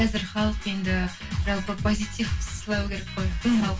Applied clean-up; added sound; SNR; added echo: none; none; none; reverberation time 0.2 s.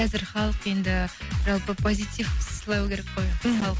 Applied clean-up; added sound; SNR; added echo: none; none; none; none.